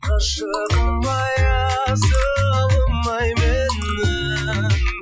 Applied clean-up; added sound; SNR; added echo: classical method Wiener filter.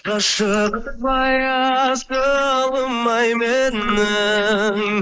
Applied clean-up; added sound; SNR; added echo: neural mask model Resemble Enhance denoiser.